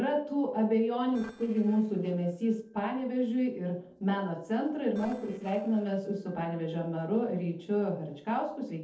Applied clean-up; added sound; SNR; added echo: neural separator model SepFormer DNS4.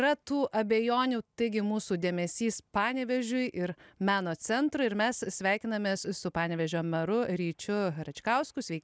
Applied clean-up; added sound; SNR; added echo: none; none; none; none.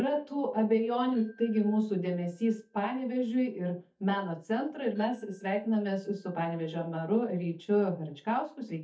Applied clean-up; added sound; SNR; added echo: neural mask model DeepFilterNet 3.